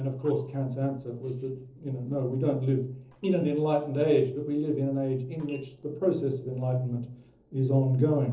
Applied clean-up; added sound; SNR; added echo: neural separator model SepFormer DNS4.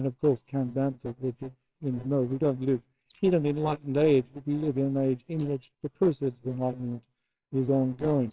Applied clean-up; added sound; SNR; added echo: neural separator model SepFormer WHAMR!.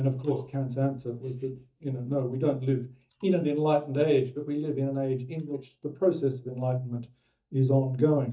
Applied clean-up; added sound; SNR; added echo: neural mask model DeepFilterNet 3.